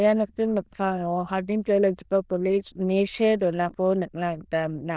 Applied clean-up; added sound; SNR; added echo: neural diffusion model UNIVERSE++.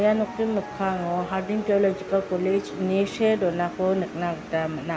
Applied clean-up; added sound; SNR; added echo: none; Piano; 14 dB; none.